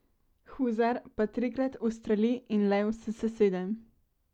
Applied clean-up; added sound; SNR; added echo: none; none; none; none.